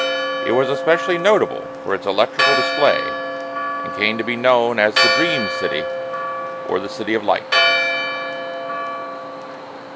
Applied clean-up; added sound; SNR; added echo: none; Church bell; 1 dB; none.